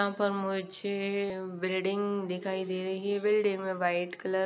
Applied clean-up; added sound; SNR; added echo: none; none; none; none.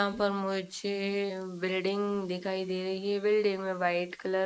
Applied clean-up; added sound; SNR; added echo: neural mask model Resemble Enhance denoiser.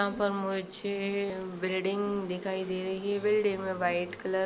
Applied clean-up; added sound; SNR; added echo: none; Insect; 16 dB; none.